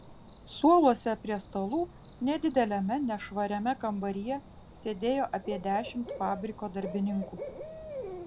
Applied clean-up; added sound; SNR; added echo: none; Cricket / Bird; 14 dB; none.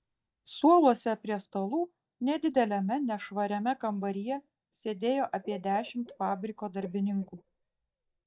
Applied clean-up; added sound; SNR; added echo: neural mask model DeepFilterNet 3.